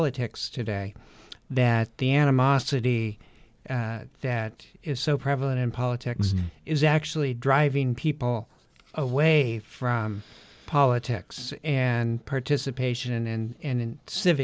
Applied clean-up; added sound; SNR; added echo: none; none; none; none.